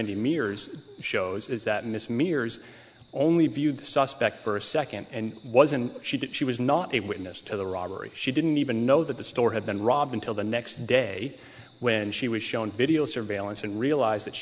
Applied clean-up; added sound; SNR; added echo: none; Insect; -4 dB; none.